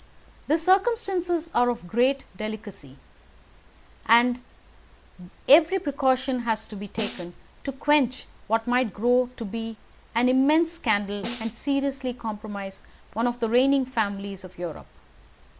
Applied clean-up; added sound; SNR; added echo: none; Snare drum; 13 dB; none.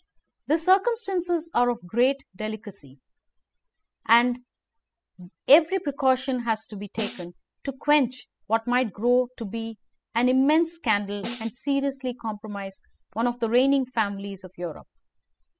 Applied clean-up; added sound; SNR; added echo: classical method spectral subtraction.